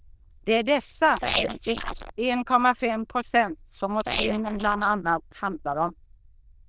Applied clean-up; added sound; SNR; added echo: neural diffusion model UNIVERSE++.